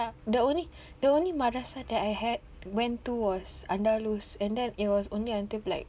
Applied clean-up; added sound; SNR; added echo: none; none; none; none.